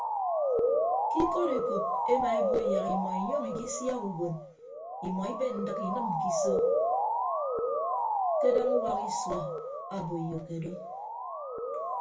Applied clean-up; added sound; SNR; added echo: none; Motor vehicle (road) / Siren; -5 dB; reverberation time 0.3 s.